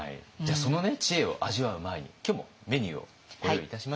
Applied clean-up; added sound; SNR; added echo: none; none; none; none.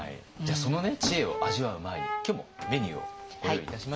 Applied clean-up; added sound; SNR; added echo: none; Brass instrument + Drawer open or close; 6 dB; none.